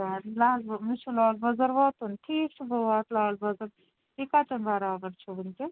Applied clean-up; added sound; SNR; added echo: none; none; none; none.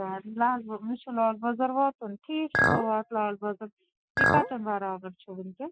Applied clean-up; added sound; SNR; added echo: classical method Wiener filter.